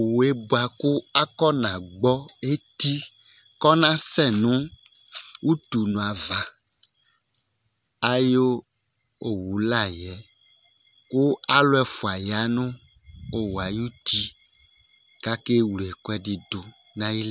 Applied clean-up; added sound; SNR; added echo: none; none; none; none.